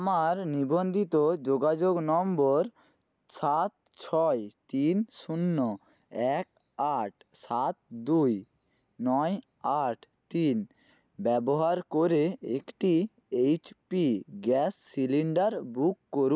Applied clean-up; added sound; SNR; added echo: none; none; none; none.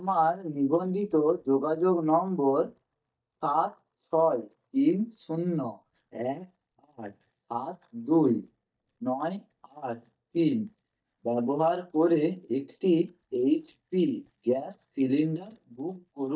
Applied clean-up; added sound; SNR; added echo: neural mask model DeepFilterNet 3.